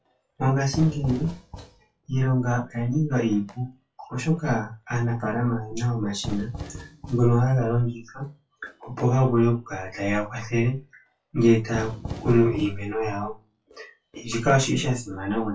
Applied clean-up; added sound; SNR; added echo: classical method WPE with log-MMSE.